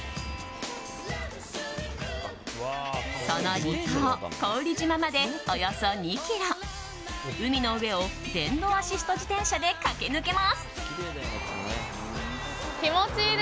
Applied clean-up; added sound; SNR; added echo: none; none; none; none.